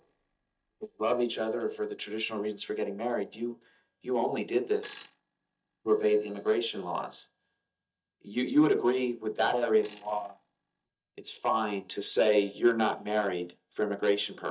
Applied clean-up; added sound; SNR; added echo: neural mask model DeepFilterNet 3.